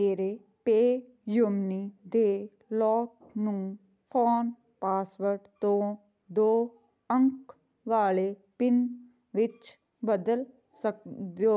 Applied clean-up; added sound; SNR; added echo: none; none; none; none.